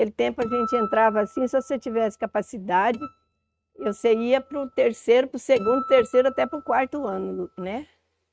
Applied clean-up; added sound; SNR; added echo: neural mask model RNNoise.